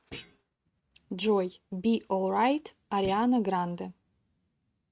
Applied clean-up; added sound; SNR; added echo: neural mask model RNNoise.